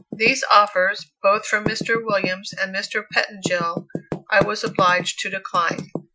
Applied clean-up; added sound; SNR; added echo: classical method Wiener filter.